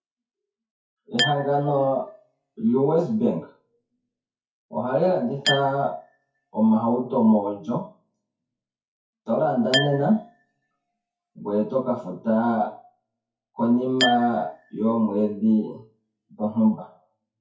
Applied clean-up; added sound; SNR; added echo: classical method WPE with log-MMSE.